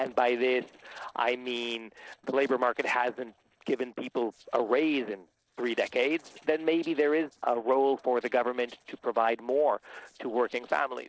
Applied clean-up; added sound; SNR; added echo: neural separator model SepFormer DNS4.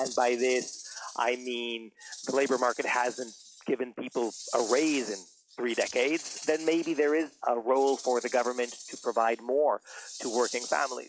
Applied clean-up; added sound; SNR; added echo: classical method log-MMSE.